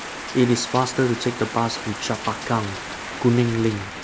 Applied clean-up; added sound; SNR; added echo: none; Rain; 10 dB; none.